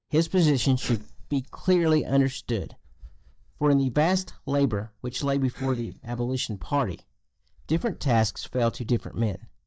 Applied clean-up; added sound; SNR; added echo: neural mask model DeepFilterNet 3.